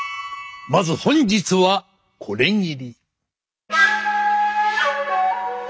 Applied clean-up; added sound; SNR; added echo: none; none; none; none.